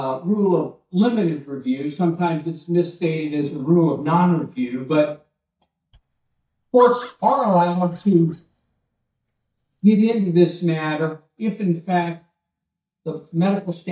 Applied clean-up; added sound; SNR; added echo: neural mask model DeepFilterNet 3.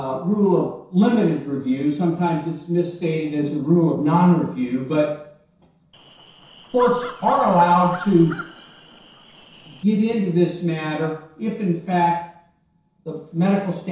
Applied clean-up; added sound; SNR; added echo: neural separator model SepFormer DNS4.